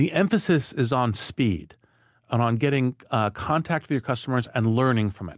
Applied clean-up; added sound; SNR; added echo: none; none; none; none.